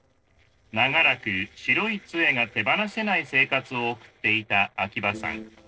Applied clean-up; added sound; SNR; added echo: neural separator model SepFormer DNS4.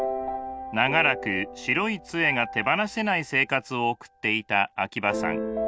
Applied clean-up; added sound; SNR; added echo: none; none; none; none.